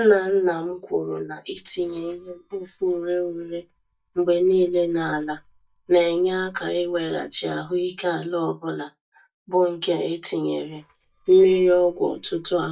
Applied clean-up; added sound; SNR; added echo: neural mask model DeepFilterNet 3.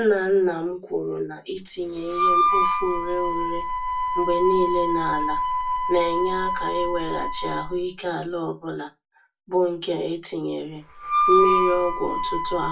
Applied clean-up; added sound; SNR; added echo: none; Harmonica; 1 dB; reverberation time 0.2 s.